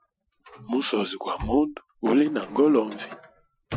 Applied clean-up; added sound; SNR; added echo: classical method Wiener filter.